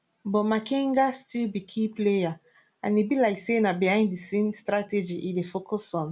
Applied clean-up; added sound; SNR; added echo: none; none; none; none.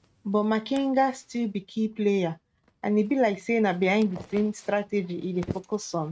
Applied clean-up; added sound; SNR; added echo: neural mask model RNNoise.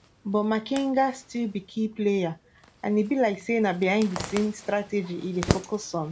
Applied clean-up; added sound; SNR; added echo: none; Zipper (clothing); 11 dB; none.